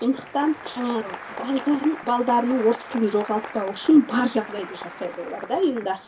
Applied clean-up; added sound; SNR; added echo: none; Applause; 14 dB; reverberation time 0.2 s.